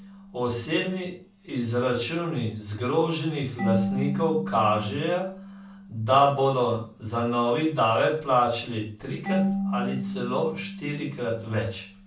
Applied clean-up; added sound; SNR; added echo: none; Marimba, xylophone / Wood; 7 dB; reverberation time 0.3 s.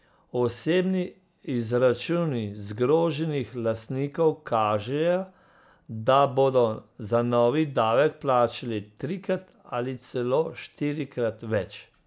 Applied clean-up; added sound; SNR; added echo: none; none; none; none.